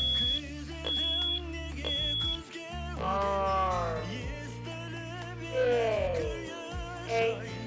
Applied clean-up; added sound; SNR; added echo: none; Alarm; -5 dB; none.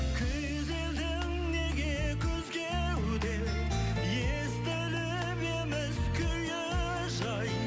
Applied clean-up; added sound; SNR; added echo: none; none; none; none.